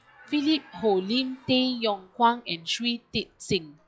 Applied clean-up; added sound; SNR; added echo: classical method log-MMSE.